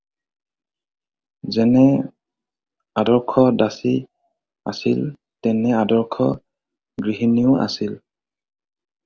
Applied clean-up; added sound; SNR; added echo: none; none; none; none.